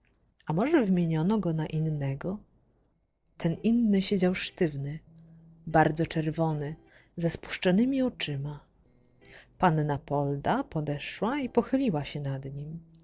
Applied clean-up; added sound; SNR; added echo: neural separator model SepFormer DNS4.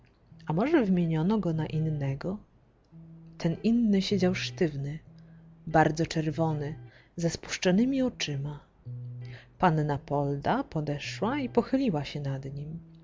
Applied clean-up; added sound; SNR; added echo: none; Electric guitar; 18 dB; none.